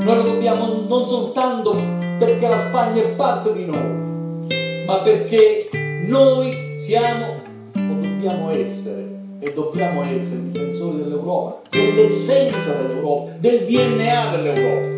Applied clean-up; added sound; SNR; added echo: none; Acoustic guitar; 6 dB; reverberation time 0.6 s.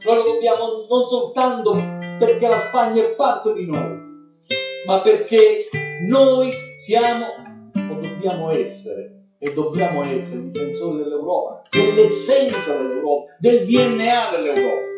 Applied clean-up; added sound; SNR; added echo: classical method WPE with log-MMSE.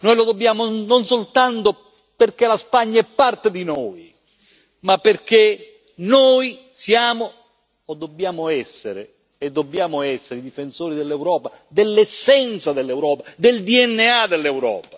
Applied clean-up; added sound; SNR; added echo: none; none; none; none.